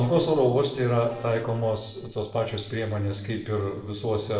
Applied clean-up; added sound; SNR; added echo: neural separator model SepFormer DNS4.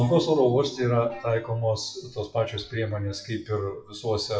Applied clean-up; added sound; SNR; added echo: classical method WPE with log-MMSE.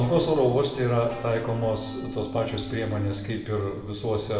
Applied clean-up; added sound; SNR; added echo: none; Electric guitar / Bass guitar; 13 dB; reverberation time 1.1 s.